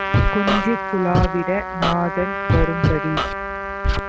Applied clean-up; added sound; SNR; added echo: none; Scratching (performance technique) + Trumpet; -3 dB; none.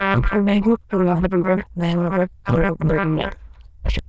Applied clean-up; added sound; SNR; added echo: neural diffusion model UNIVERSE++.